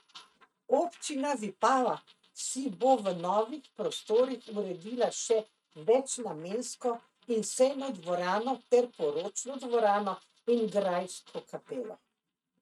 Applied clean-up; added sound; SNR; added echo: neural mask model RNNoise.